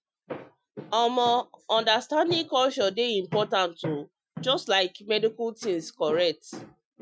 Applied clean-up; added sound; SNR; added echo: classical method Wiener filter.